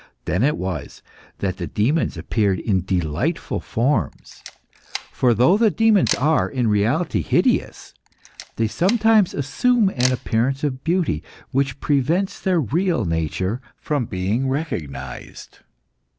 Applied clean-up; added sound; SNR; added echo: none; Camera; 15 dB; none.